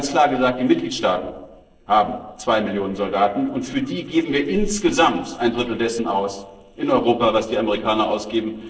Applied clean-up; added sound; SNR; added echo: neural separator model SepFormer DNS4.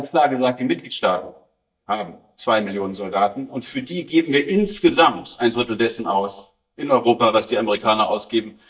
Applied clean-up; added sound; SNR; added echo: neural mask model DeepFilterNet 3.